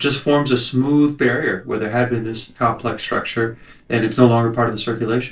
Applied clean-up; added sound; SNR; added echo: neural separator model SepFormer DNS4.